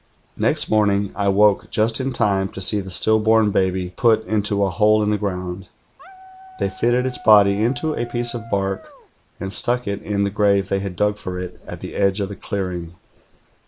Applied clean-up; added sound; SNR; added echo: none; Dog; 20 dB; none.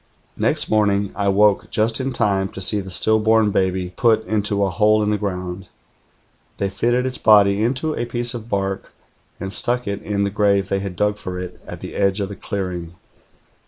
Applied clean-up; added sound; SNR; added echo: none; none; none; none.